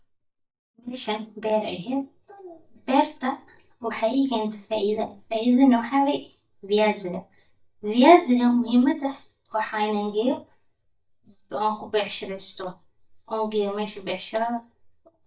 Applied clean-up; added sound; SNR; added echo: neural mask model DeepFilterNet 3.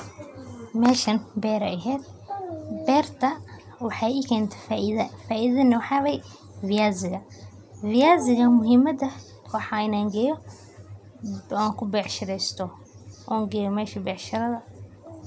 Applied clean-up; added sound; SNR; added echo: none; none; none; none.